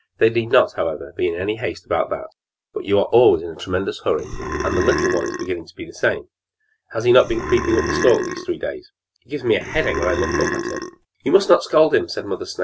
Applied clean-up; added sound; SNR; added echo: none; Burping, eructation; 4 dB; none.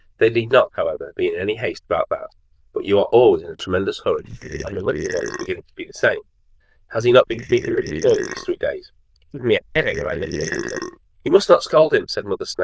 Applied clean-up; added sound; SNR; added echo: neural diffusion model UNIVERSE++.